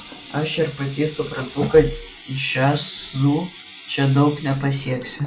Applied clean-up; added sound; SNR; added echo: none; Water tap, faucet; 11 dB; none.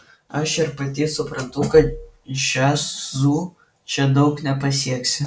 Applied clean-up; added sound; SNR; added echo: none; none; none; none.